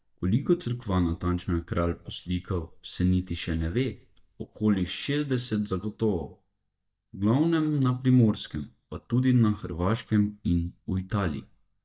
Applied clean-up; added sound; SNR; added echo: neural mask model DeepFilterNet 3.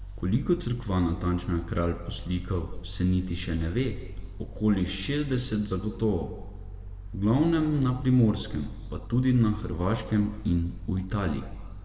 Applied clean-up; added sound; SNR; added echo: none; Mechanical fan; 11 dB; reverberation time 1.3 s.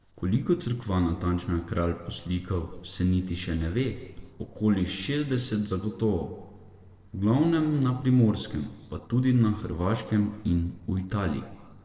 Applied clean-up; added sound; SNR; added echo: neural separator model SepFormer DNS4.